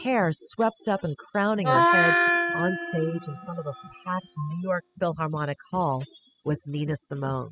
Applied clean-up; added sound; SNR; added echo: classical method spectral subtraction.